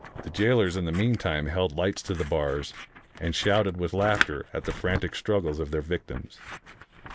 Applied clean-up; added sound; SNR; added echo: none; Scissors; 10 dB; none.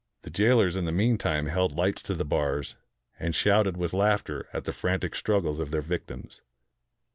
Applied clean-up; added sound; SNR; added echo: none; none; none; none.